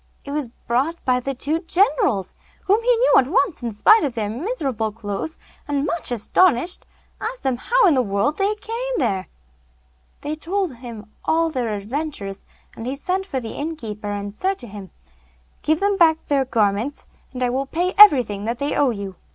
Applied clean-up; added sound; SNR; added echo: none; none; none; none.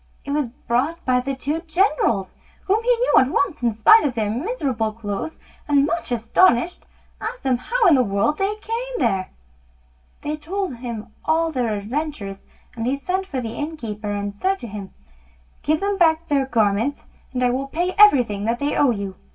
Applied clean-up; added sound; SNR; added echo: none; none; none; reverberation time 0.2 s.